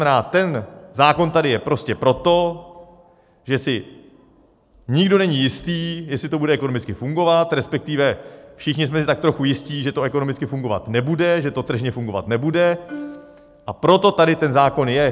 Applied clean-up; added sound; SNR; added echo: none; Plucked string instrument; 19 dB; none.